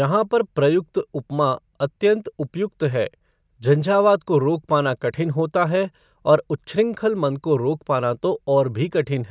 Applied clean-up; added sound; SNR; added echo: none; none; none; none.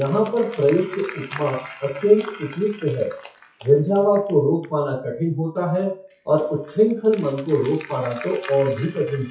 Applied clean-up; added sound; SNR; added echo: classical method WPE with log-MMSE.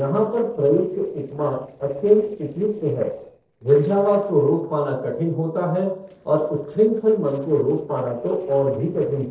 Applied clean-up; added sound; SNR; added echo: neural separator model SepFormer DNS4.